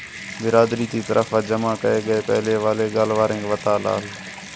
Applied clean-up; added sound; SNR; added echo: none; Bathtub (filling or washing) / Water tap, faucet; 15 dB; none.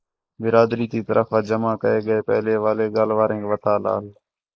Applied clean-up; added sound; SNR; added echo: neural mask model Resemble Enhance denoiser.